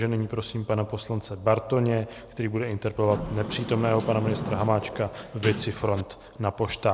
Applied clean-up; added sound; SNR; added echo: none; Sliding door; 8 dB; none.